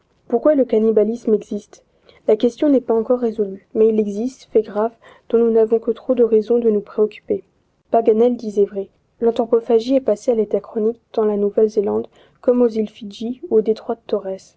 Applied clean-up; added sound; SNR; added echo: none; none; none; none.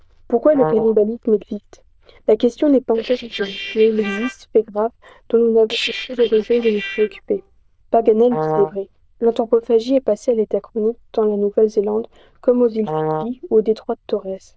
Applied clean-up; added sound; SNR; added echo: neural diffusion model UNIVERSE++.